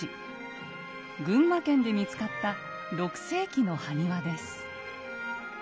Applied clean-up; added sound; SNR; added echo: none; none; none; none.